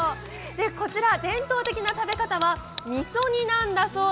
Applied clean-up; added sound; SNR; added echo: none; Tick; 16 dB; none.